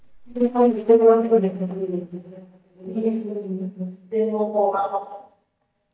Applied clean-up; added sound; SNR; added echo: neural mask model DeepFilterNet 3.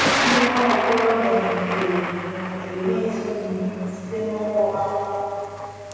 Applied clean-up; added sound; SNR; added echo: none; Thunder; 4 dB; reverberation time 2.1 s.